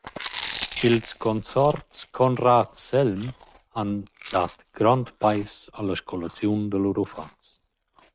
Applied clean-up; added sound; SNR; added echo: neural mask model RNNoise.